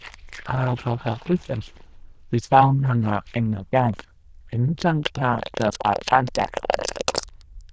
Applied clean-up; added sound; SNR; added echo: neural diffusion model UNIVERSE++.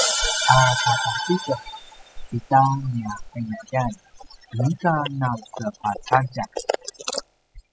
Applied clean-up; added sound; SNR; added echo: classical method spectral subtraction.